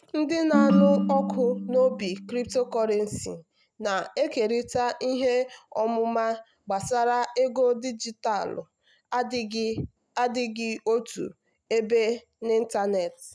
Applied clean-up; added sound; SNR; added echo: none; Ringtone; 0 dB; none.